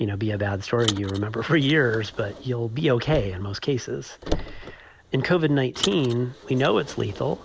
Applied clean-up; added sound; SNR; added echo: none; Car; 11 dB; none.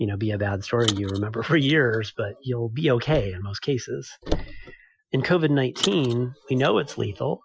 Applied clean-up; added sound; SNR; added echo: classical method Wiener filter.